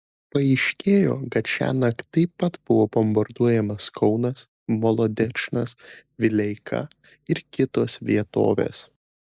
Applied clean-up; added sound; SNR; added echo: neural mask model Resemble Enhance denoiser.